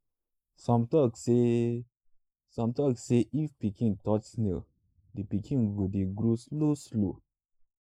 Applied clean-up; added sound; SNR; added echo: neural mask model Resemble Enhance denoiser.